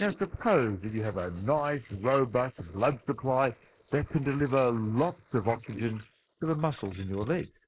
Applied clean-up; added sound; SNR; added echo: neural mask model Resemble Enhance denoiser.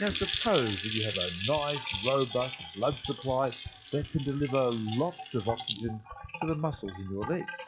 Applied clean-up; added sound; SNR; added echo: classical method log-MMSE.